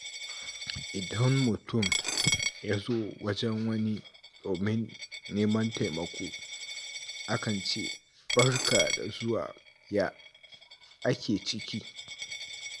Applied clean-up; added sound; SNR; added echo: none; Coin (dropping); 5 dB; none.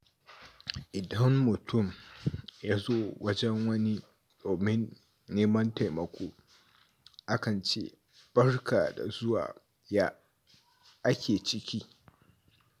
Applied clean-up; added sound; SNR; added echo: none; none; none; none.